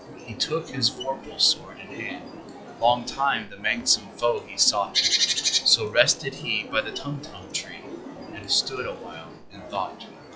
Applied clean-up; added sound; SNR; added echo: classical method log-MMSE.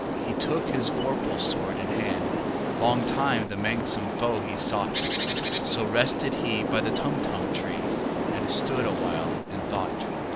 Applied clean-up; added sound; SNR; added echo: none; Bird; -2 dB; none.